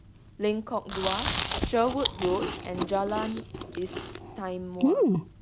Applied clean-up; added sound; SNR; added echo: none; Chewing, mastication; -1 dB; none.